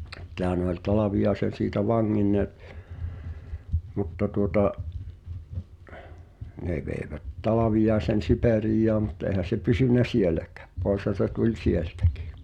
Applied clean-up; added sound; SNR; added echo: none; none; none; none.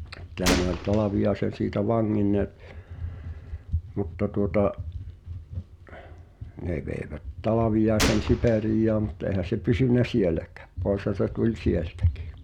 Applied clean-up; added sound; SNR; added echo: none; Gunshot, gunfire; 5 dB; none.